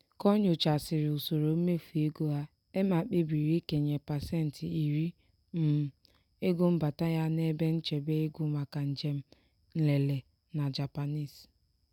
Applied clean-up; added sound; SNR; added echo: none; none; none; none.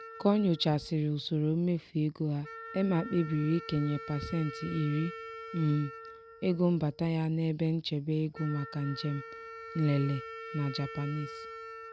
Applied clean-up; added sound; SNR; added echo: none; Wind instrument, woodwind instrument; 14 dB; none.